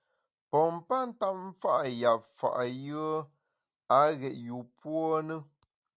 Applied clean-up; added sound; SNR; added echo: none; none; none; none.